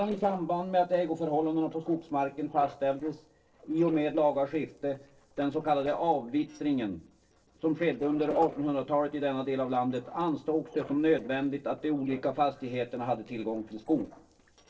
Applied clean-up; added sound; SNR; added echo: neural separator model SepFormer DNS4.